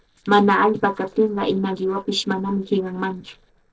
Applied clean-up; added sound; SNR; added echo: neural separator model SepFormer DNS4.